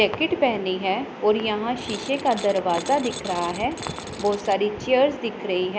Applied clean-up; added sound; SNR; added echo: none; Tools; 16 dB; none.